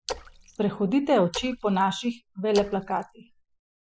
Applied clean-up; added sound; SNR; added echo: classical method Wiener filter.